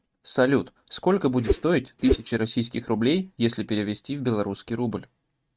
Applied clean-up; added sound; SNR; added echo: neural mask model RNNoise.